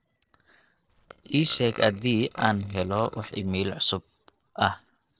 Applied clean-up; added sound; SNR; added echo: neural separator model SepFormer DNS4.